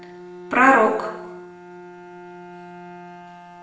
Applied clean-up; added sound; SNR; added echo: none; Bowed string instrument; 15 dB; reverberation time 0.8 s.